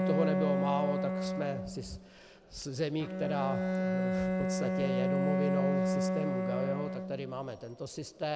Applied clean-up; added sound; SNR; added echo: none; Bowed string instrument; -4 dB; none.